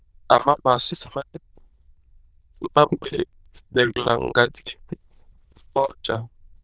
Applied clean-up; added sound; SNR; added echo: neural diffusion model UNIVERSE++.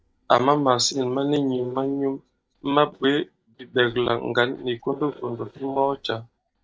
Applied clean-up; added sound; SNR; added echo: neural mask model DeepFilterNet 3.